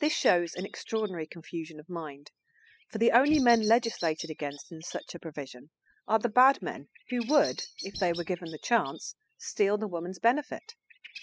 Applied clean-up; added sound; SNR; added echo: classical method spectral subtraction.